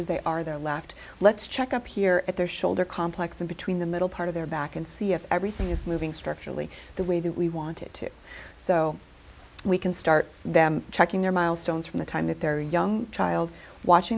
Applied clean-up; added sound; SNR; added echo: none; none; none; none.